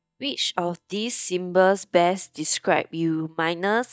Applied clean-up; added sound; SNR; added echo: neural mask model DeepFilterNet 3.